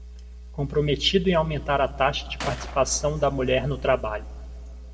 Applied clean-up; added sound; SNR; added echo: none; Gunshot, gunfire; 17 dB; reverberation time 1.2 s.